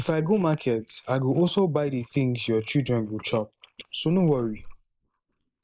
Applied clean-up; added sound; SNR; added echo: neural mask model Resemble Enhance denoiser.